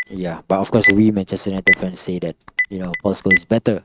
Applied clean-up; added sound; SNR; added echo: neural mask model RNNoise.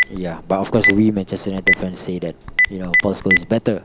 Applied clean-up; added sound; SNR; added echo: none; Telephone; 0 dB; none.